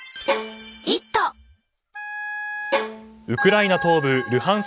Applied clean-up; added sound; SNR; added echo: none; Wind instrument, woodwind instrument + Bowed string instrument; 7 dB; none.